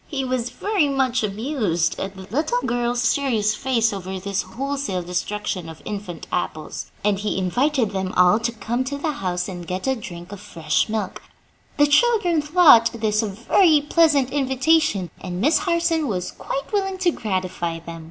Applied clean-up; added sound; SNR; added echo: none; none; none; none.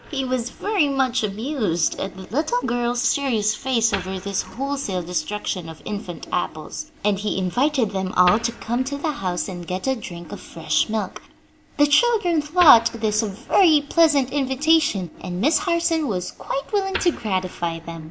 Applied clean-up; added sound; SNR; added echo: none; Wood; 18 dB; none.